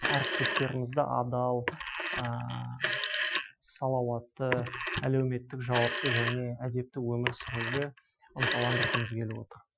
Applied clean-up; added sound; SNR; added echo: classical method Wiener filter.